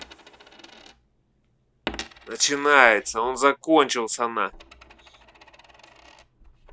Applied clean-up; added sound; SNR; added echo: none; Coin (dropping); 19 dB; none.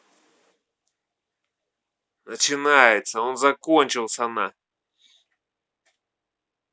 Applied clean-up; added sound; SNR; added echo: none; none; none; none.